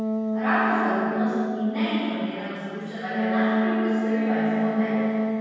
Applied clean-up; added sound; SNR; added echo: none; Wind instrument, woodwind instrument; -2 dB; reverberation time 2.2 s.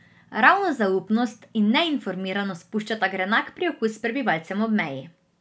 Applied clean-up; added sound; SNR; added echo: none; none; none; none.